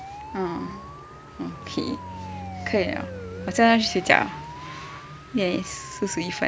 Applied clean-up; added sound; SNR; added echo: none; Bowed string instrument + Siren; 12 dB; none.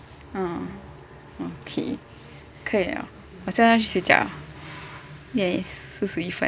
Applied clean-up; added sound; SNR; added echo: none; none; none; none.